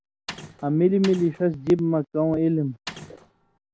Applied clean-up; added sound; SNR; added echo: none; Mechanisms; 17 dB; none.